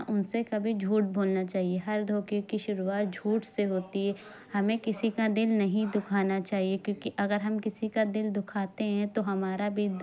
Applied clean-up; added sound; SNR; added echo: none; none; none; none.